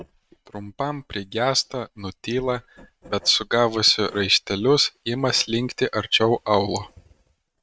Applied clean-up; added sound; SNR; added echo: neural mask model RNNoise.